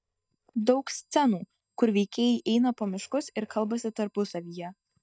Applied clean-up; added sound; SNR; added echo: neural mask model DeepFilterNet 3.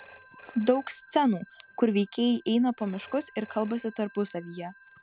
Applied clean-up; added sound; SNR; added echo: none; Telephone; 13 dB; none.